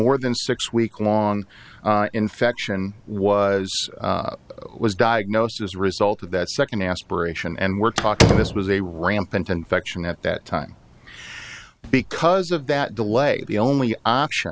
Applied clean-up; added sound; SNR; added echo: none; Slam; -1 dB; none.